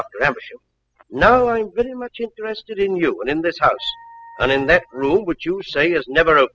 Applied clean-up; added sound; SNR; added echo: classical method spectral subtraction.